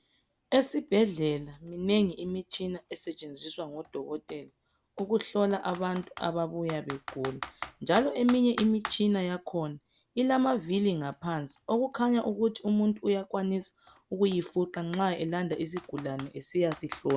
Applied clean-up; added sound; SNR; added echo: none; Computer keyboard; 18 dB; none.